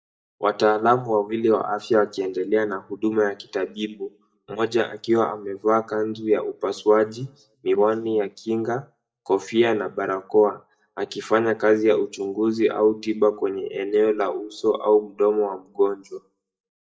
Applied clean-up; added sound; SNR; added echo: neural mask model DeepFilterNet 3.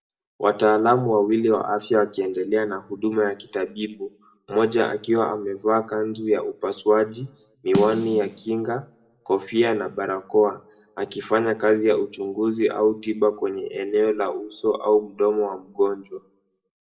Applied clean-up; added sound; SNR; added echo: none; Snare drum; 11 dB; reverberation time 0.4 s.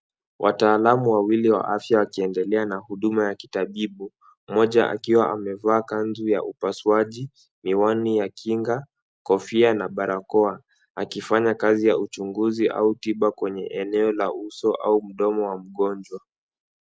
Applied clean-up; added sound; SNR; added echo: none; none; none; none.